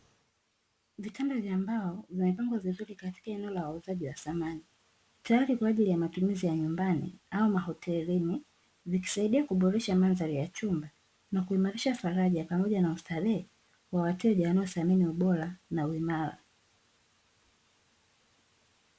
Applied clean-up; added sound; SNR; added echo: none; none; none; none.